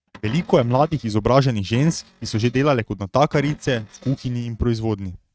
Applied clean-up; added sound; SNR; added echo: neural mask model RNNoise.